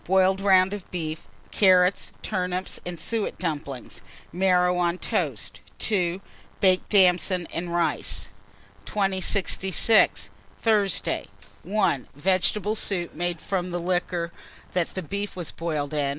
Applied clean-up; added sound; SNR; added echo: none; none; none; none.